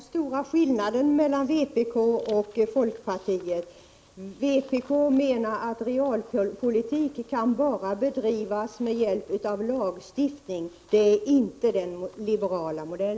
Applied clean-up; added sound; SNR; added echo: none; none; none; none.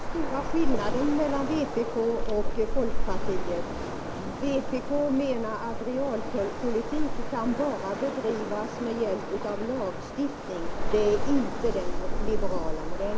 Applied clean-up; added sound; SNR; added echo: none; Waves, surf; -2 dB; none.